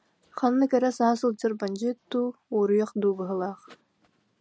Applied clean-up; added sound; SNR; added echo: none; none; none; none.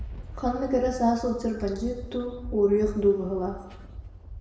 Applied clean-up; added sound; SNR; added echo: none; Thunder; 12 dB; reverberation time 0.9 s.